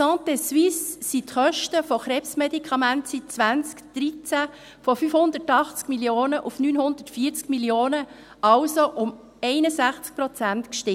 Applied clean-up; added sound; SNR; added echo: none; none; none; none.